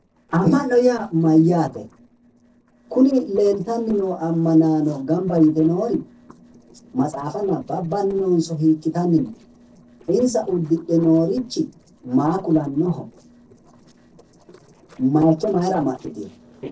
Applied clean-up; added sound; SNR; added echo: neural separator model SepFormer DNS4.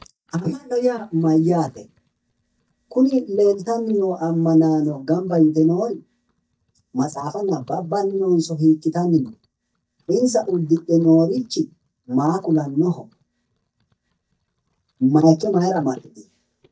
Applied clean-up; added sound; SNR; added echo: neural mask model DeepFilterNet 3.